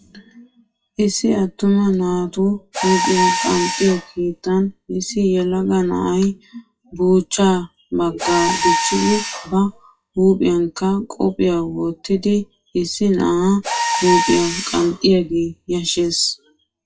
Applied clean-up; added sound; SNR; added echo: classical method WPE with log-MMSE.